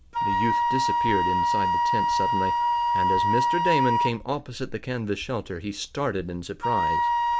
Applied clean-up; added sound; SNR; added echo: none; Wind instrument, woodwind instrument; -5 dB; none.